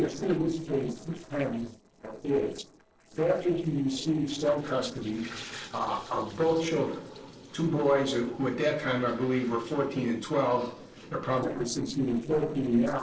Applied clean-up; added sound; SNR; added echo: neural separator model SepFormer DNS4.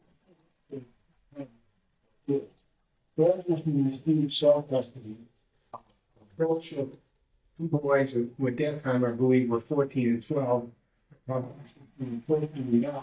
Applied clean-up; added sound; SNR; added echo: neural mask model DeepFilterNet 3.